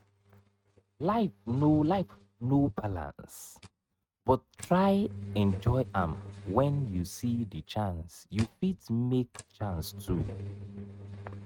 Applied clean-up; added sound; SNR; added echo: neural mask model RNNoise.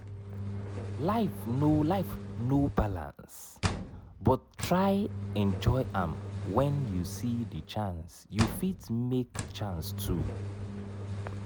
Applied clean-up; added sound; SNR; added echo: none; Engine; 7 dB; none.